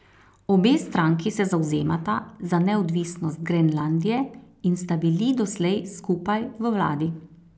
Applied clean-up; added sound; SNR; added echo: none; none; none; none.